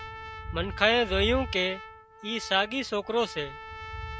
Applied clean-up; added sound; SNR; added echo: none; Trumpet + Thunder; 9 dB; none.